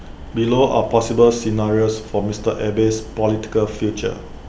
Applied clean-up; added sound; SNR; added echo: none; none; none; none.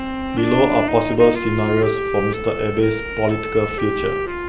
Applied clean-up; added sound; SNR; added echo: none; Wind instrument, woodwind instrument; 4 dB; none.